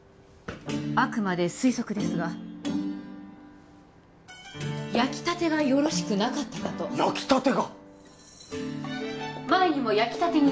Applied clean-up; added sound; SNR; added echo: none; none; none; none.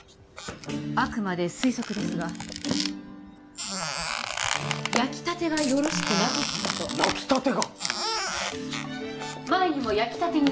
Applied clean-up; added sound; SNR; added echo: none; Coin (dropping) + Squeak; 4 dB; none.